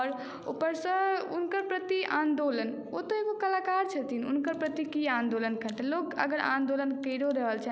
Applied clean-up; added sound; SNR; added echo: none; none; none; none.